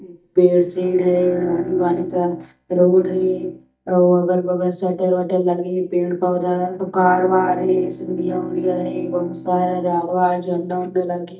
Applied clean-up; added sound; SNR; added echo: neural mask model DeepFilterNet 3.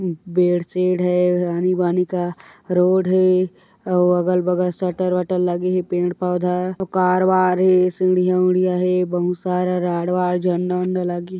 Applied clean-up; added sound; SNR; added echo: none; none; none; none.